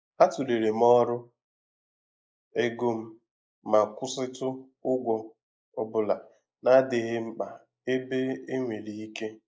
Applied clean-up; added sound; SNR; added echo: neural mask model Resemble Enhance denoiser.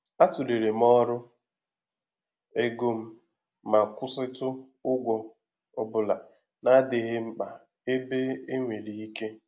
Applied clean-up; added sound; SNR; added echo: none; none; none; none.